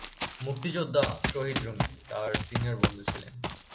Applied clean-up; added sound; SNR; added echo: none; Run; 0 dB; none.